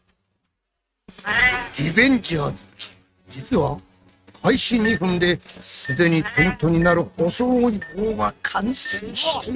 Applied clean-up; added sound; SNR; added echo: neural mask model RNNoise.